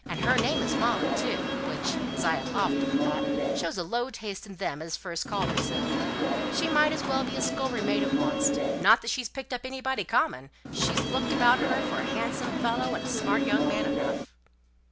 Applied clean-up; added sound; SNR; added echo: none; Subway, metro, underground / Sliding door; -2 dB; none.